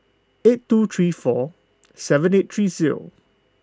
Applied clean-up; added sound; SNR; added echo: none; none; none; none.